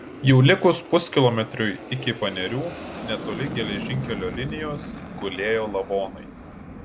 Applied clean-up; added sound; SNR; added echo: none; Aircraft; 11 dB; none.